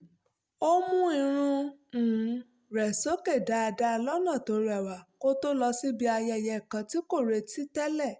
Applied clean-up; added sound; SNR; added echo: none; none; none; none.